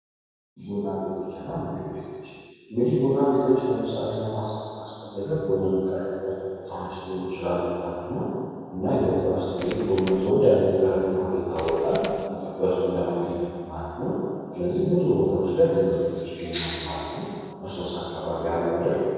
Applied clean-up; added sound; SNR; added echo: none; Tools; 13 dB; reverberation time 2.2 s.